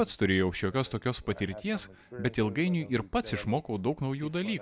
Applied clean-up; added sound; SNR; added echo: none; none; none; none.